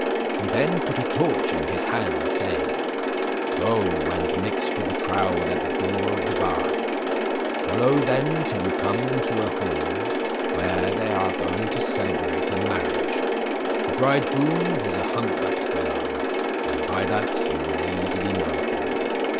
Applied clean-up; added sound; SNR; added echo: none; Mechanisms; -4 dB; none.